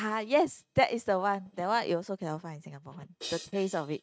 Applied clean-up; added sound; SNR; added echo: neural mask model RNNoise.